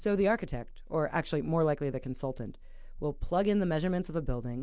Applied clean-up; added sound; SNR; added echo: none; none; none; none.